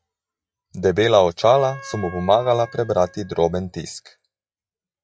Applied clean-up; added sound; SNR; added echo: classical method log-MMSE.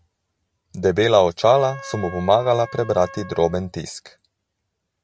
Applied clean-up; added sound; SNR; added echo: none; Trumpet; 20 dB; none.